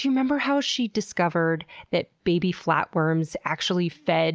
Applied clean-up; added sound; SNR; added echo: none; none; none; none.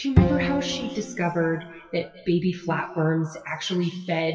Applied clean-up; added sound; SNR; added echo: classical method WPE with log-MMSE.